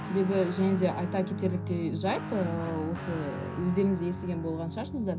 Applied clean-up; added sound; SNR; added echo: none; Guitar; 7 dB; reverberation time 0.4 s.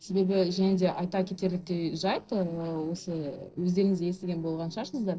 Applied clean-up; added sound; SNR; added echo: neural separator model SepFormer DNS4.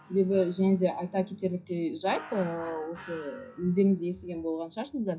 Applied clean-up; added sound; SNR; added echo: classical method WPE with log-MMSE.